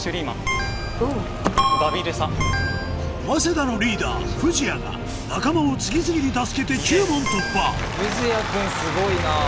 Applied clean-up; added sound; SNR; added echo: none; Bus / Engine; 9 dB; none.